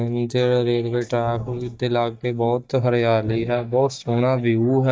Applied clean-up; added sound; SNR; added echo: neural mask model DeepFilterNet 3.